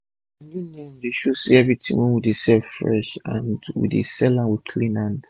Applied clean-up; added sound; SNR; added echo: none; none; none; none.